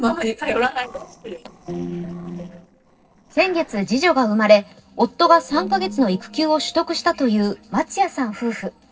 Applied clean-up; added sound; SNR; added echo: neural separator model SepFormer DNS4.